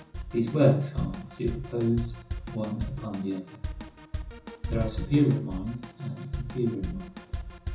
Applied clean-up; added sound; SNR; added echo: none; Drum kit; 8 dB; reverberation time 0.9 s.